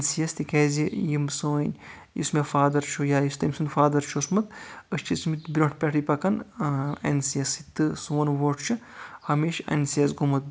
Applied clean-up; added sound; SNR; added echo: none; none; none; none.